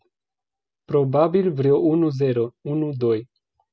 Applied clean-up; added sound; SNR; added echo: none; none; none; none.